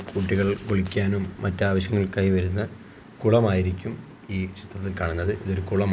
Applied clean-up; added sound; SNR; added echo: none; none; none; none.